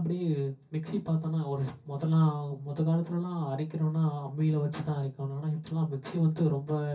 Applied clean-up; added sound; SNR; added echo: none; none; none; reverberation time 0.3 s.